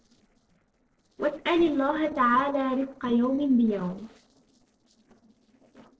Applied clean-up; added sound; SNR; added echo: neural separator model SepFormer DNS4.